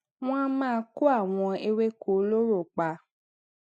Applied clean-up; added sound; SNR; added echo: none; none; none; none.